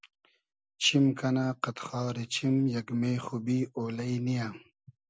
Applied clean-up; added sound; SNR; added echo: none; none; none; none.